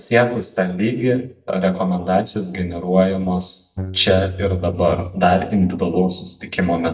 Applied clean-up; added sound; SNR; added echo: neural mask model DeepFilterNet 3.